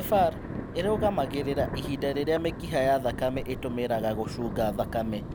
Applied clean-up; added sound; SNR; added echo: none; Thunder; 7 dB; none.